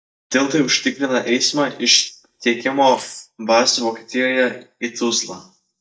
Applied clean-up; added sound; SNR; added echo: neural mask model DeepFilterNet 3.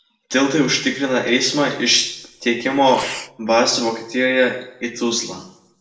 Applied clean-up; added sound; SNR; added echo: none; Sneeze; 15 dB; reverberation time 0.6 s.